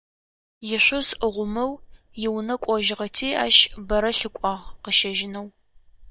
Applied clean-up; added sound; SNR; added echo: neural mask model DeepFilterNet 3.